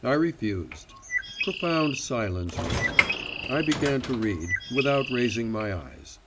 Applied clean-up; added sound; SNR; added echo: none; Bird + Sliding door / Train; 4 dB; none.